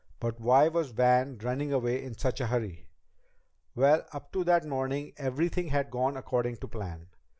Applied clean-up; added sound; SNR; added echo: none; none; none; none.